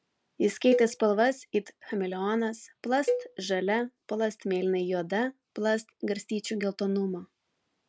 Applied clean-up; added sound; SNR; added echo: none; Cowbell; 7 dB; none.